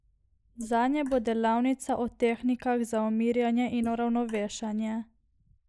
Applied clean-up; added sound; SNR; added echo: neural mask model Resemble Enhance denoiser.